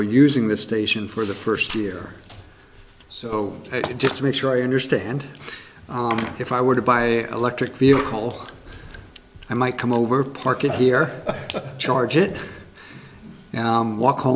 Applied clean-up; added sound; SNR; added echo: none; none; none; none.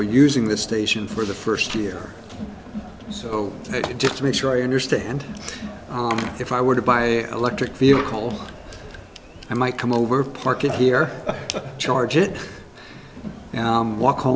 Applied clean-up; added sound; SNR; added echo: none; Crowd; 15 dB; none.